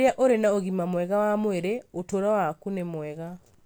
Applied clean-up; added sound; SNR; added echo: none; none; none; none.